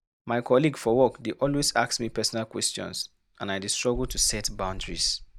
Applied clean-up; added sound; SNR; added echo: neural mask model DeepFilterNet 3.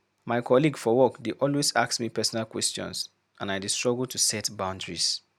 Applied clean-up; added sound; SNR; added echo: none; none; none; none.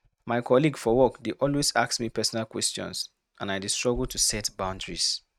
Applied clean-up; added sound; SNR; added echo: neural mask model RNNoise.